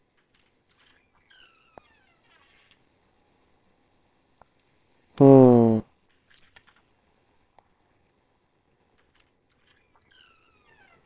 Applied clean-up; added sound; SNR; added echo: neural separator model SepFormer WHAMR!.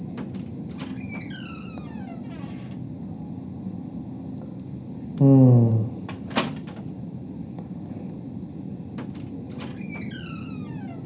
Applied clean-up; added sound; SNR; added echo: none; Squeak; 15 dB; reverberation time 0.9 s.